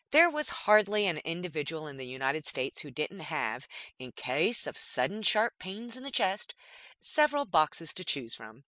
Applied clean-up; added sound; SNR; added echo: none; none; none; none.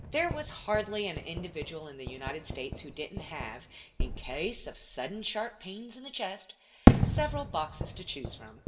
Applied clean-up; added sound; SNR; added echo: none; Fireworks; -5 dB; reverberation time 0.7 s.